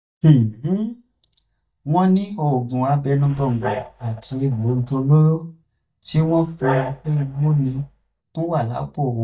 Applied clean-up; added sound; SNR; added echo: neural mask model DeepFilterNet 3.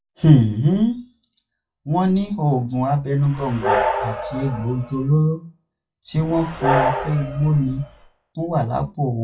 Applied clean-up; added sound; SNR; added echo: classical method WPE with log-MMSE.